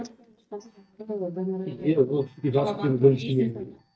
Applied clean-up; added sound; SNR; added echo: neural mask model DeepFilterNet 3.